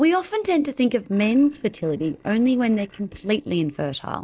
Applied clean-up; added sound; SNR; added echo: neural separator model SepFormer DNS4.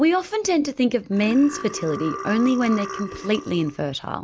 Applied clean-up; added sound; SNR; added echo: none; Burping, eructation; 12 dB; none.